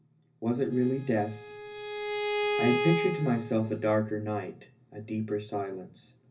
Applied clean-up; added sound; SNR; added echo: none; Bowed string instrument; 3 dB; reverberation time 0.4 s.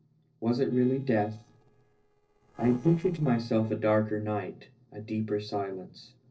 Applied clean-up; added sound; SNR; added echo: neural separator model SepFormer DNS4.